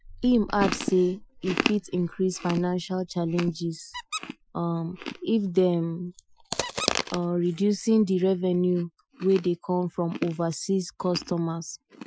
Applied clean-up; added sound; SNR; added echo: classical method Wiener filter.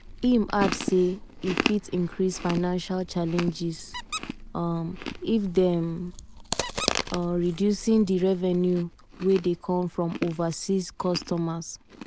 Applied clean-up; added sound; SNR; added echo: none; Squeak + Chewing, mastication; 9 dB; none.